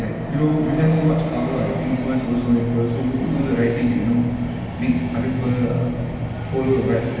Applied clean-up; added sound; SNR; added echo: none; Train; 12 dB; reverberation time 0.2 s.